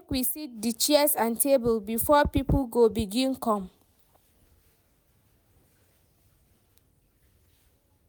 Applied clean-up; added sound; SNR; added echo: none; none; none; none.